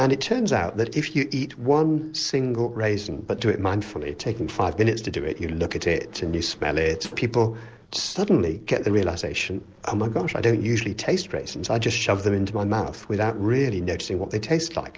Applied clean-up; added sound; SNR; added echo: neural separator model SepFormer DNS4.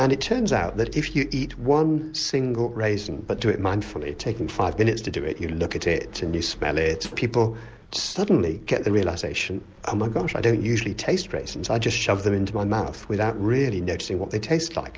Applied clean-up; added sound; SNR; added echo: none; Snare drum; 18 dB; none.